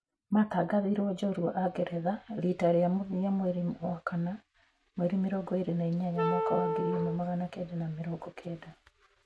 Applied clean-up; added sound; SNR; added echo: none; Wind instrument, woodwind instrument; 1 dB; none.